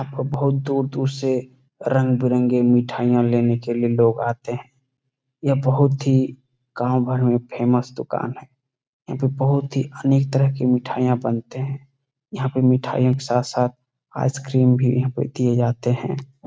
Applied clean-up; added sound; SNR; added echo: none; none; none; none.